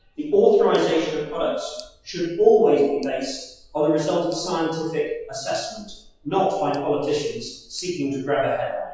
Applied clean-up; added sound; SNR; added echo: classical method WPE with log-MMSE.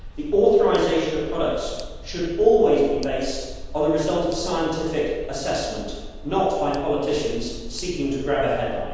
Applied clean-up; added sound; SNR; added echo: none; Tick; 12 dB; reverberation time 1.2 s.